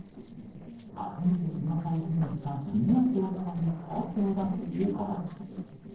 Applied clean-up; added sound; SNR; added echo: neural separator model SepFormer DNS4.